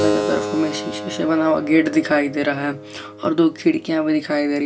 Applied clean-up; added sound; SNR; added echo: none; Keyboard (musical); 9 dB; reverberation time 0.2 s.